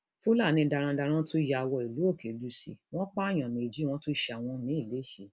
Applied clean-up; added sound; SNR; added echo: none; none; none; none.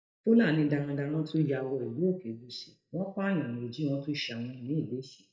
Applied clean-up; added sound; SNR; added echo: neural mask model DeepFilterNet 3.